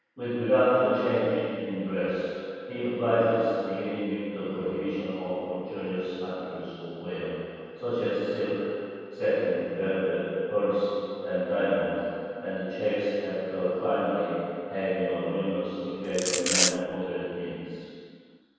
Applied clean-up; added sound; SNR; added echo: none; Domestic sounds, home sounds; -1 dB; reverberation time 2.2 s.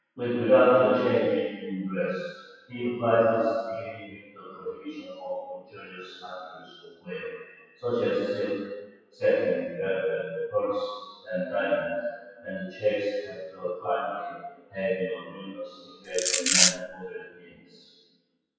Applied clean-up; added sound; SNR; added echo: classical method WPE with log-MMSE.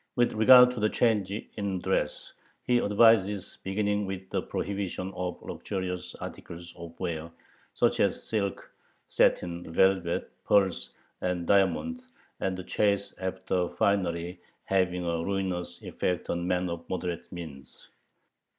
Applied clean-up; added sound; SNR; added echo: none; none; none; none.